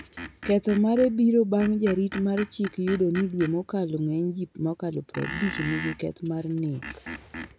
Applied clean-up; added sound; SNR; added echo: none; Screech; 14 dB; none.